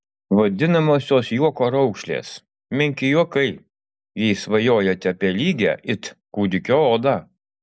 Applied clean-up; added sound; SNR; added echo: none; none; none; none.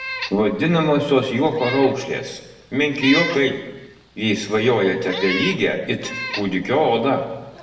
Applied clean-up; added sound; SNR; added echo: none; Meow; 11 dB; reverberation time 1.0 s.